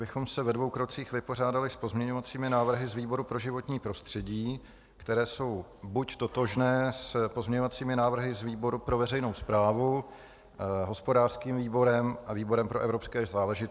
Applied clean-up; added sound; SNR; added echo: none; none; none; none.